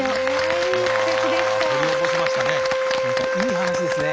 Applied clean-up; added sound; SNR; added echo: none; Wind instrument, woodwind instrument; -3 dB; none.